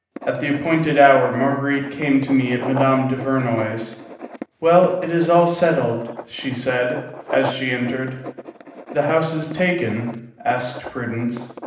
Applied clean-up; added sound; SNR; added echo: none; Writing; 15 dB; reverberation time 0.8 s.